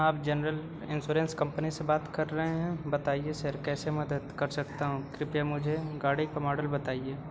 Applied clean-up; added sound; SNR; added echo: none; none; none; none.